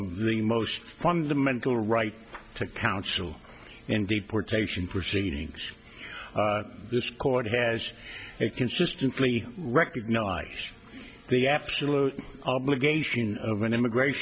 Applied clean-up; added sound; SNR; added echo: none; none; none; none.